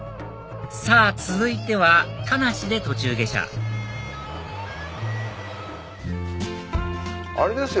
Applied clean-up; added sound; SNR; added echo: none; none; none; none.